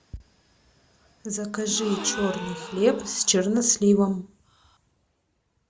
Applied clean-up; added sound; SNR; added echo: none; Gasp; 13 dB; none.